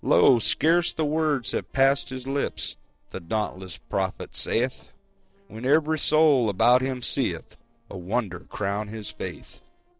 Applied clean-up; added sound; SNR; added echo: neural separator model SepFormer DNS4.